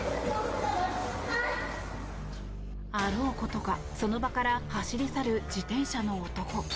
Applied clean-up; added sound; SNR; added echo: none; Livestock, farm animals, working animals; 15 dB; none.